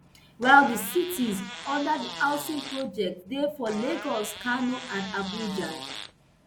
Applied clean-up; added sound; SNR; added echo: none; Fart; 12 dB; none.